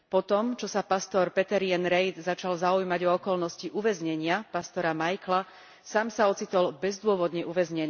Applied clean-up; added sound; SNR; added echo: none; none; none; none.